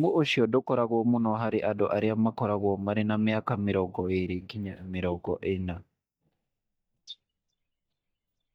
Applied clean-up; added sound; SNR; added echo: neural mask model DeepFilterNet 3.